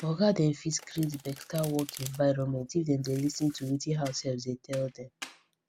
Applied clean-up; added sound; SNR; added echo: none; Domestic sounds, home sounds; 19 dB; none.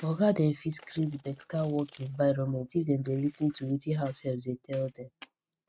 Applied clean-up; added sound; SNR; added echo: neural mask model RNNoise.